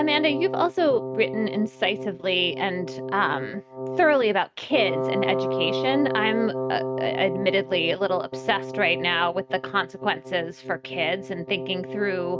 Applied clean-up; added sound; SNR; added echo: neural mask model RNNoise.